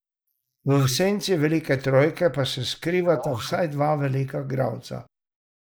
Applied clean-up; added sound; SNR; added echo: neural mask model Resemble Enhance denoiser.